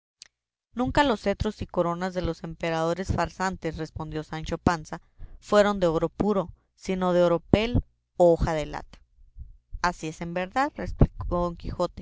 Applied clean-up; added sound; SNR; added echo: none; none; none; none.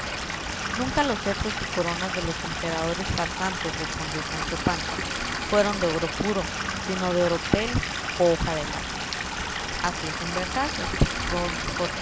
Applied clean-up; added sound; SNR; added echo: none; Stream / Liquid; 2 dB; none.